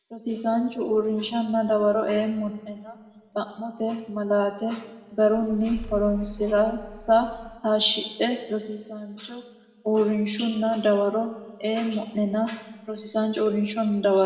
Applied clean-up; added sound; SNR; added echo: none; Engine starting / Car; 16 dB; reverberation time 1.2 s.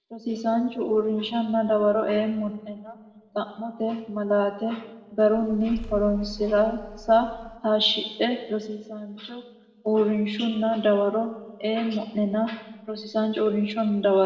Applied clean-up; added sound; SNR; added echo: neural separator model SepFormer DNS4.